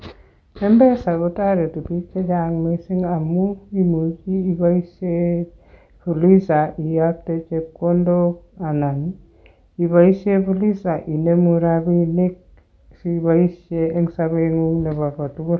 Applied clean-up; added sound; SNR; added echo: none; none; none; none.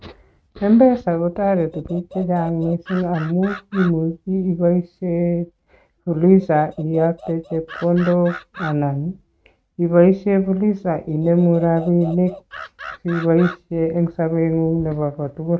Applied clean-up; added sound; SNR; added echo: neural mask model RNNoise.